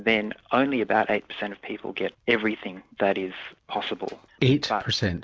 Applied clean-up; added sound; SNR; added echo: none; none; none; none.